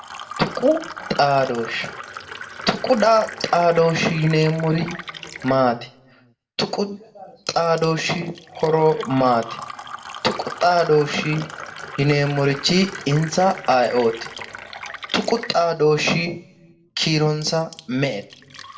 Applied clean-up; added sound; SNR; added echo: none; Fill (with liquid); 15 dB; reverberation time 0.3 s.